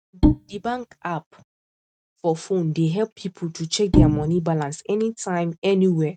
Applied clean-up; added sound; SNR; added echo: neural mask model RNNoise.